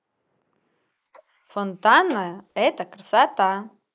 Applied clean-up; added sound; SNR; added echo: neural mask model Resemble Enhance denoiser.